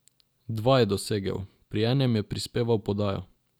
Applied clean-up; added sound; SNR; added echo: none; none; none; none.